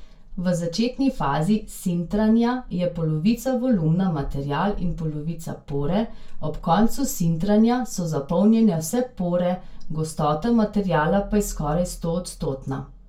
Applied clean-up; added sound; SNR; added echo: none; none; none; reverberation time 0.2 s.